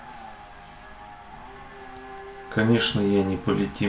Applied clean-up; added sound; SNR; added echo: none; none; none; none.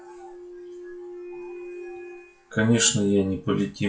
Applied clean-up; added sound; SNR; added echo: classical method log-MMSE.